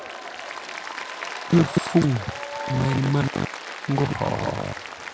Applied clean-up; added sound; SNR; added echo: none; Applause; 9 dB; none.